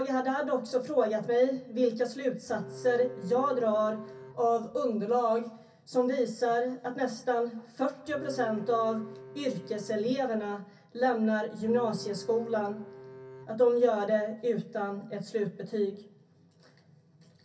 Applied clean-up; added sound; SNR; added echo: none; Bowed string instrument; 16 dB; reverberation time 0.3 s.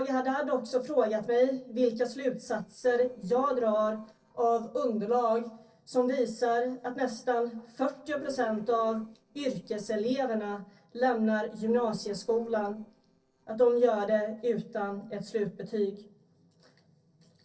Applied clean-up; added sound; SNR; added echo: neural separator model SepFormer DNS4.